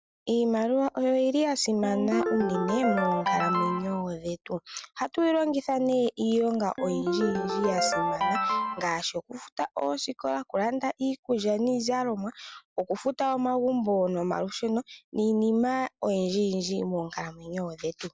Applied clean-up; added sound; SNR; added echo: none; Ringtone; 1 dB; none.